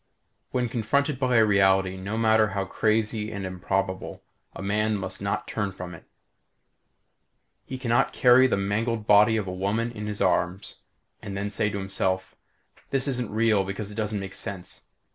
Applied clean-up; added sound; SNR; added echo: none; none; none; none.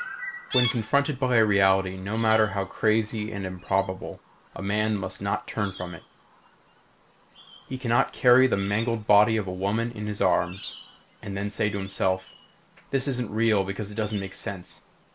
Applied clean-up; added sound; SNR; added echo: none; Chirp, tweet; 16 dB; none.